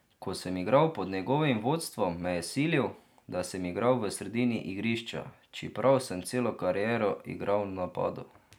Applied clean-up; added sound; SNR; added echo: none; none; none; none.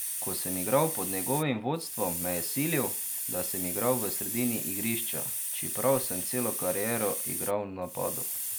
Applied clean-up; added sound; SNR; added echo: none; Hiss; 2 dB; none.